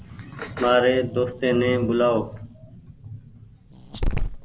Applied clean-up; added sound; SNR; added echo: none; Growling; 8 dB; none.